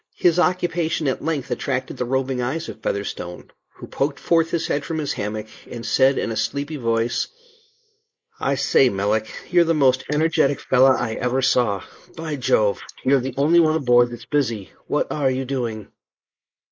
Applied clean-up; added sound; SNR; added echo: neural mask model Resemble Enhance denoiser.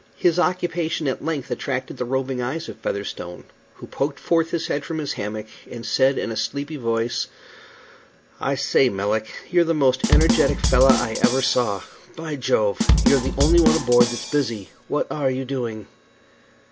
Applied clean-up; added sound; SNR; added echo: none; Drum kit; -2 dB; none.